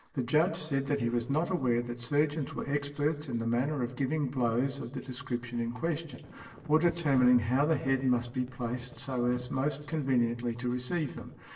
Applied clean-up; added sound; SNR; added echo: neural separator model SepFormer DNS4.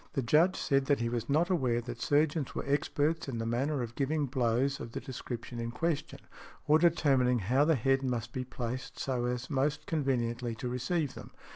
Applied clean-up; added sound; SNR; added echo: none; none; none; none.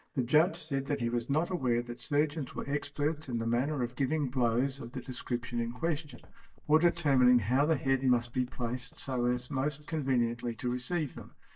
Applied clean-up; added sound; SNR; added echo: neural mask model DeepFilterNet 3.